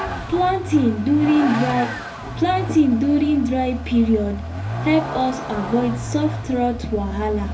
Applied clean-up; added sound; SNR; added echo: none; Vehicle; 7 dB; reverberation time 0.3 s.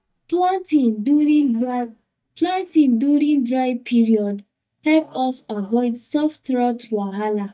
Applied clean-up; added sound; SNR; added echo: neural mask model DeepFilterNet 3.